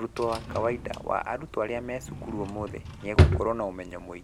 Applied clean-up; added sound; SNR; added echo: none; Drawer open or close; -2 dB; none.